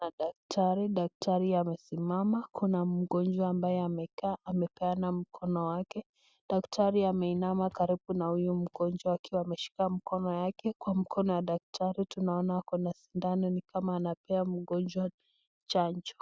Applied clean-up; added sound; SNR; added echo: none; none; none; none.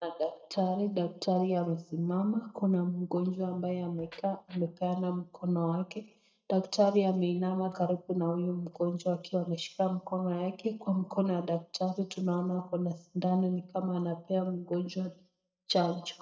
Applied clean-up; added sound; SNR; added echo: neural mask model DeepFilterNet 3.